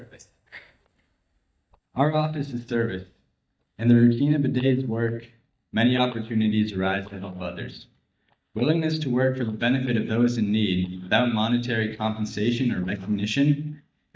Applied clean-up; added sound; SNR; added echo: neural mask model DeepFilterNet 3.